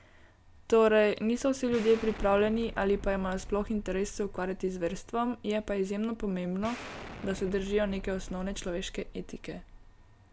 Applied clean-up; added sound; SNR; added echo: none; Explosion; 13 dB; none.